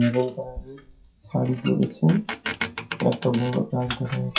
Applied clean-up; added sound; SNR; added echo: classical method WPE with log-MMSE.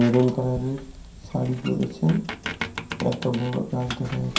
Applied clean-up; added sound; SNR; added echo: none; Squeak; 10 dB; reverberation time 0.5 s.